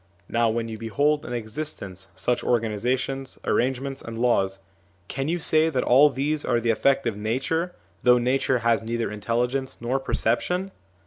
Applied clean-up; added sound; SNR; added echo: none; none; none; none.